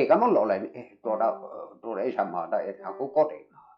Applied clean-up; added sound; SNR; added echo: classical method log-MMSE.